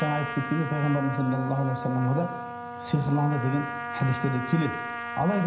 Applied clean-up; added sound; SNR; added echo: none; Trumpet; 7 dB; reverberation time 0.9 s.